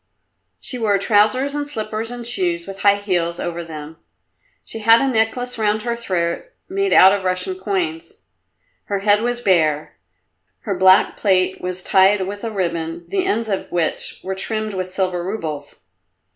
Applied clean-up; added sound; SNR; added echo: none; none; none; none.